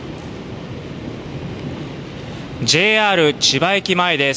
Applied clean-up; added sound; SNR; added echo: none; none; none; none.